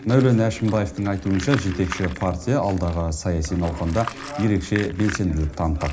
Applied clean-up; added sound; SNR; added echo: none; Tools; 15 dB; reverberation time 0.4 s.